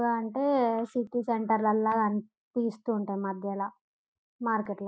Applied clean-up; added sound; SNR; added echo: none; none; none; none.